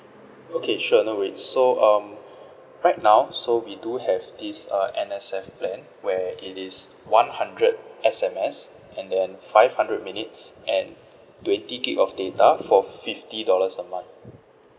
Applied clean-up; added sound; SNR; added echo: none; none; none; none.